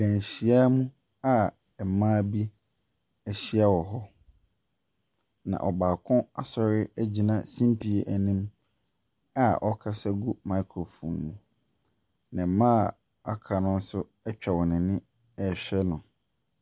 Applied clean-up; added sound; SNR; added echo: none; none; none; none.